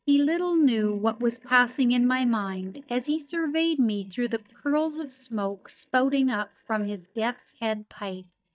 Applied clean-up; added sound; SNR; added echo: neural mask model DeepFilterNet 3.